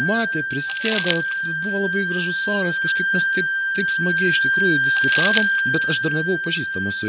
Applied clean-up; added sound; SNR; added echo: none; Crumpling, crinkling + Wind instrument, woodwind instrument; -5 dB; none.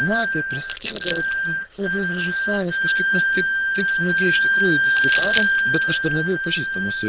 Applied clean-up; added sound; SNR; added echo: neural diffusion model UNIVERSE++.